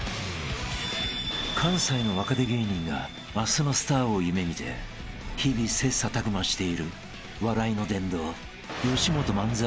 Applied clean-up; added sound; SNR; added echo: none; Thunder + Wind; 16 dB; none.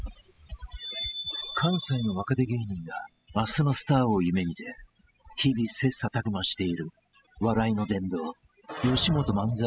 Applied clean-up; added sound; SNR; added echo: classical method spectral subtraction.